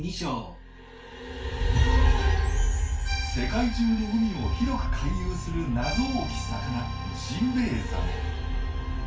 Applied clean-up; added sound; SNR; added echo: none; Accordion; 14 dB; reverberation time 0.2 s.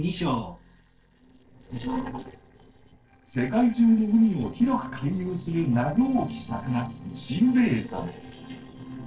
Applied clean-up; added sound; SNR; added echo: neural separator model SepFormer DNS4.